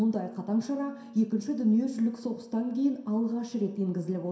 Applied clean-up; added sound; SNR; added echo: none; Bass guitar; 20 dB; reverberation time 0.7 s.